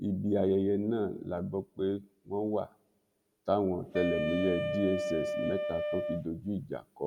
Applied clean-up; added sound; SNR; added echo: none; Wind instrument, woodwind instrument; 2 dB; none.